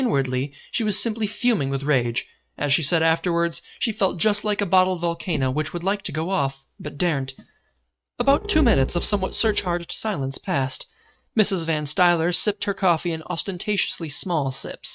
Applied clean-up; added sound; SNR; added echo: neural mask model RNNoise.